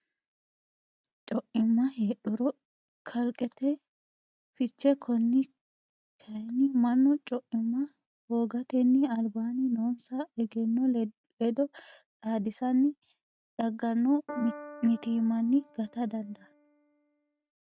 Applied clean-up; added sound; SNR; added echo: none; Piano; 17 dB; none.